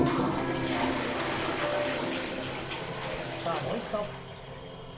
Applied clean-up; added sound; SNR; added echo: none; Toilet flush; -4 dB; reverberation time 0.2 s.